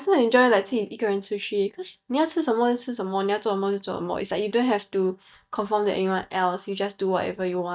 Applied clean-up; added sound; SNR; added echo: neural mask model DeepFilterNet 3.